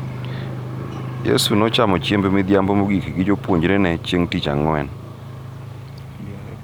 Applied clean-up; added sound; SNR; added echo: none; none; none; none.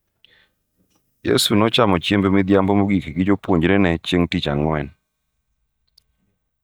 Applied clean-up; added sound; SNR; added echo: neural mask model DeepFilterNet 3.